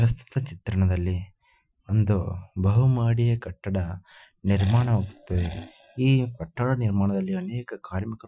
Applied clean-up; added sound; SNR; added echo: classical method Wiener filter.